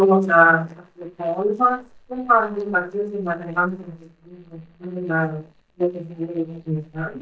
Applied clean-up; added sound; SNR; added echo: neural mask model DeepFilterNet 3.